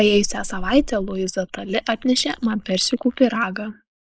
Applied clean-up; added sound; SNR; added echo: neural mask model Resemble Enhance denoiser.